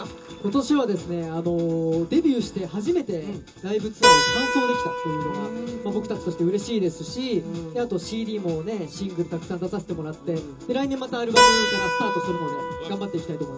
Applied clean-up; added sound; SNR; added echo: none; Keyboard (musical); 1 dB; reverberation time 0.2 s.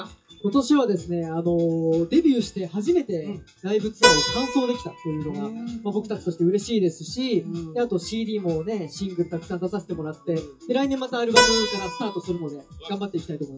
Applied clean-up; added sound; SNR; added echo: classical method WPE with log-MMSE.